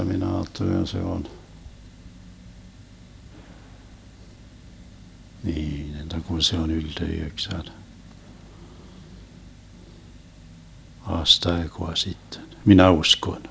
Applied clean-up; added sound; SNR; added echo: none; none; none; none.